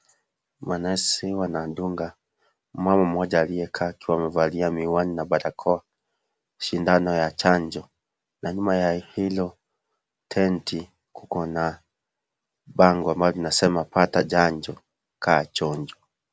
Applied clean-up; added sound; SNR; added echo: none; none; none; none.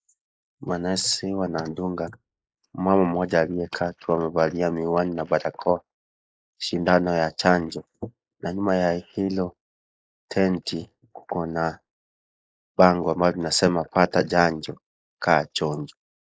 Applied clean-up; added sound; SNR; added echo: neural mask model Resemble Enhance denoiser.